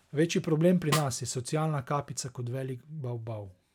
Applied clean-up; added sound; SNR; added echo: none; Snare drum; 8 dB; none.